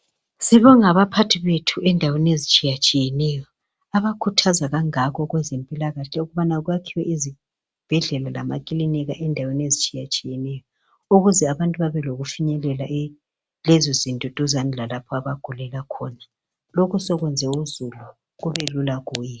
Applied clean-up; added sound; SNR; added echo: none; none; none; none.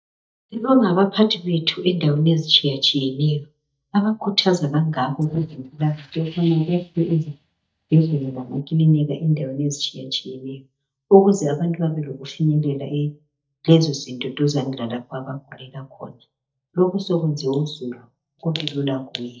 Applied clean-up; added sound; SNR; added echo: neural mask model DeepFilterNet 3.